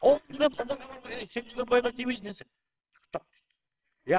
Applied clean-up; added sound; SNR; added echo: neural separator model SepFormer WHAMR!.